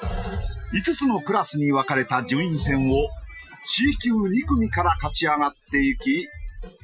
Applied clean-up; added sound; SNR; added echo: classical method Wiener filter.